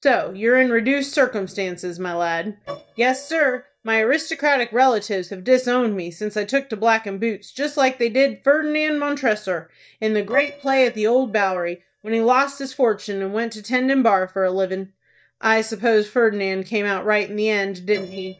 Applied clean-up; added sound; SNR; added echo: neural mask model DeepFilterNet 3.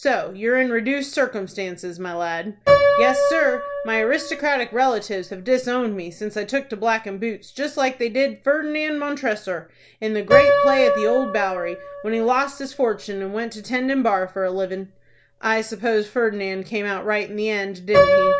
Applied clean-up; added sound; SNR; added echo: none; Piano; 1 dB; none.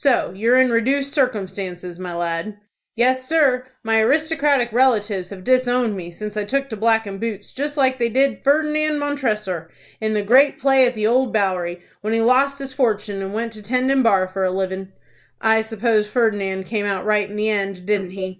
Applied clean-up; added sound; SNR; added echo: neural mask model Resemble Enhance denoiser.